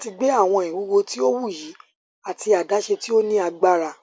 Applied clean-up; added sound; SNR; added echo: none; none; none; none.